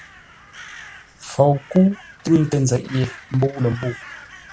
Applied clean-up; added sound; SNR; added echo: none; Crow; 20 dB; none.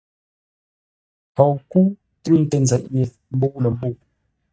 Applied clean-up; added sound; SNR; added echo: neural mask model DeepFilterNet 3.